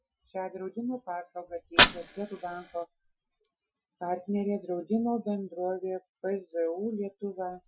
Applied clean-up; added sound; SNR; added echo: classical method Wiener filter.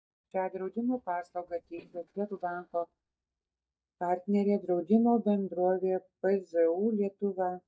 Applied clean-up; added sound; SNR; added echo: neural mask model DeepFilterNet 3.